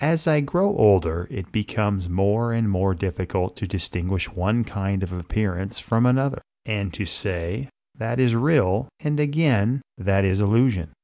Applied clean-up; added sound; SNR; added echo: none; none; none; none.